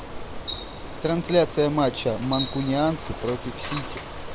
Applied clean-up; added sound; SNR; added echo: none; Bicycle; 8 dB; none.